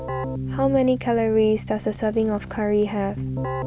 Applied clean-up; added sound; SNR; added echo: none; Keyboard (musical); 8 dB; none.